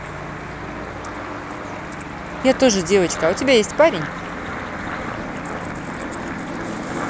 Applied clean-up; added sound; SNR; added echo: none; Applause; 13 dB; none.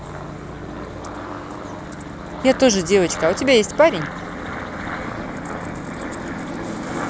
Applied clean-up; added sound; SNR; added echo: none; none; none; none.